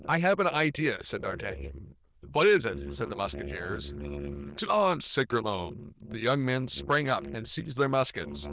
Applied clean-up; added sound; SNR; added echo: neural diffusion model UNIVERSE++.